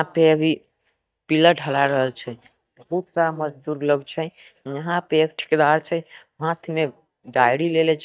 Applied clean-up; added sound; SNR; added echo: neural mask model DeepFilterNet 3.